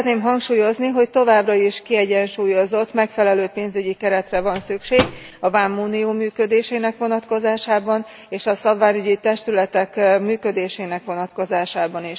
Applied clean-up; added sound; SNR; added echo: none; Microwave oven; 12 dB; none.